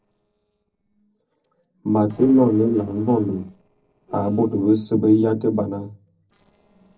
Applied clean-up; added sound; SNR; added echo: neural separator model SepFormer DNS4.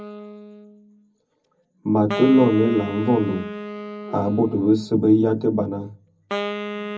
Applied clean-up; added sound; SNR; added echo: none; Wind instrument, woodwind instrument; 11 dB; reverberation time 0.4 s.